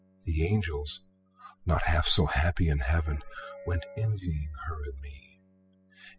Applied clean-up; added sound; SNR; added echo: classical method spectral subtraction.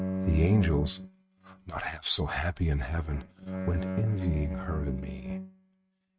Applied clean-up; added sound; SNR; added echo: neural mask model RNNoise.